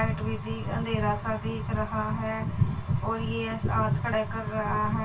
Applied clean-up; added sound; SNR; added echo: none; none; none; reverberation time 0.2 s.